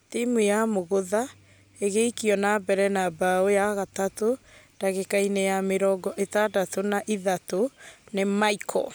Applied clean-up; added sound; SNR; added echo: none; none; none; none.